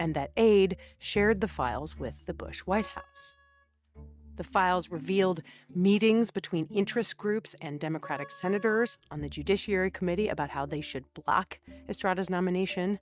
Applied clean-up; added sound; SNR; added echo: neural mask model RNNoise.